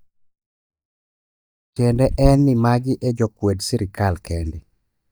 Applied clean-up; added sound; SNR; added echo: neural mask model DeepFilterNet 3.